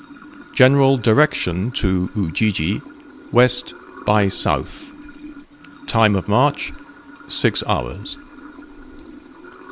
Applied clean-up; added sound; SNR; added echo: none; Sink (filling or washing) / Water; 19 dB; none.